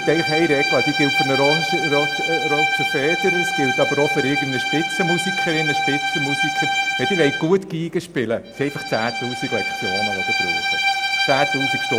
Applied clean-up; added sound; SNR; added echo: none; Bowed string instrument; 0 dB; none.